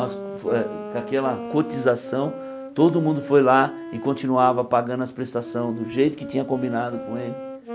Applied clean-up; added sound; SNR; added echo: none; Wind instrument, woodwind instrument; 11 dB; none.